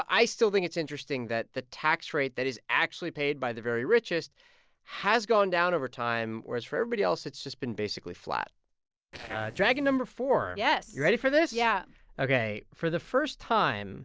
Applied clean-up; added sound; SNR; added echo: neural separator model SepFormer DNS4.